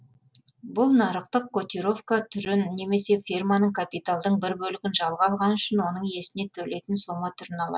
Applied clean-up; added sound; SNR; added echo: none; none; none; none.